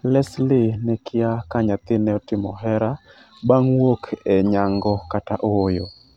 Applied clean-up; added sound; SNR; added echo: none; none; none; none.